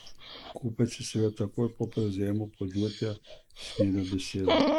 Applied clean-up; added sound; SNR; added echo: neural mask model Resemble Enhance denoiser.